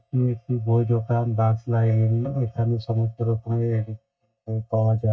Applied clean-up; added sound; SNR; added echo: neural mask model DeepFilterNet 3.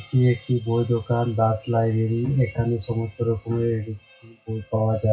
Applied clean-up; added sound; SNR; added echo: classical method WPE with log-MMSE.